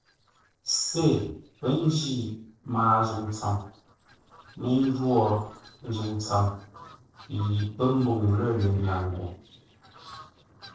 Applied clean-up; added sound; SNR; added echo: neural separator model SepFormer DNS4.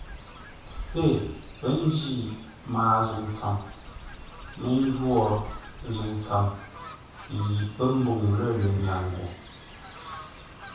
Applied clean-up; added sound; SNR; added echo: none; Fowl; 14 dB; reverberation time 0.7 s.